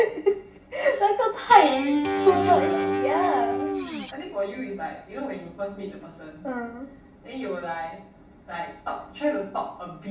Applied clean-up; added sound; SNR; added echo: none; Guitar; 0 dB; reverberation time 0.2 s.